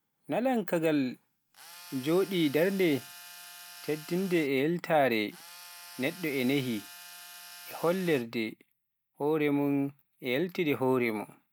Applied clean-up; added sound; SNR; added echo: none; Tools; 17 dB; none.